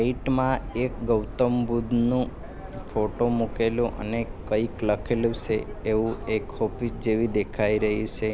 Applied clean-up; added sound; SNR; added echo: none; Subway, metro, underground; 10 dB; none.